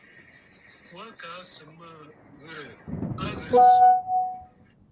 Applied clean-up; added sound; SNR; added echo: none; Thunder; 16 dB; none.